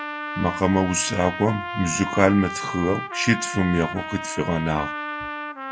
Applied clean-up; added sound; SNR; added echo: none; Trumpet; 8 dB; none.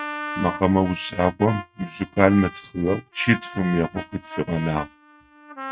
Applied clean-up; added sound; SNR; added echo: neural mask model RNNoise.